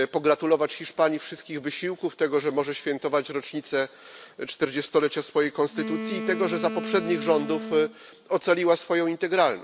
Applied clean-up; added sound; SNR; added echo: none; Wind instrument, woodwind instrument; 9 dB; none.